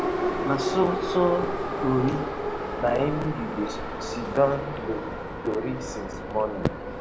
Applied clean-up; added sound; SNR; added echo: none; Subway, metro, underground; 2 dB; none.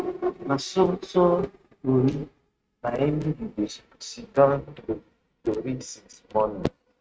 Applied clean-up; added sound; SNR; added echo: neural mask model RNNoise.